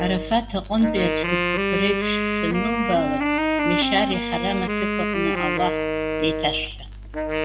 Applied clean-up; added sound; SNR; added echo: none; Wind instrument, woodwind instrument; -1 dB; none.